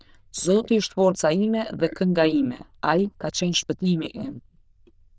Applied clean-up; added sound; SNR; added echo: neural diffusion model UNIVERSE++.